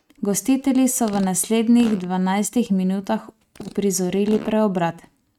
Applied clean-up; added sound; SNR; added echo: neural mask model RNNoise.